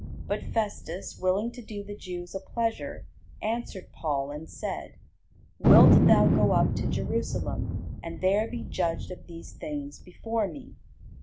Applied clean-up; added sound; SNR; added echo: none; Thunder; -2 dB; none.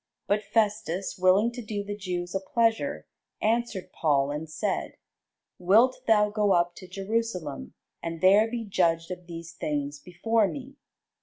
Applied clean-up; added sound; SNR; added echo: none; none; none; none.